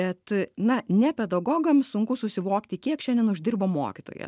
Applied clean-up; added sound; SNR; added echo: none; none; none; none.